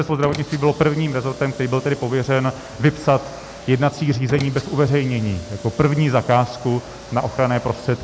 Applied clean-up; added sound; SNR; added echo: none; Car; 17 dB; none.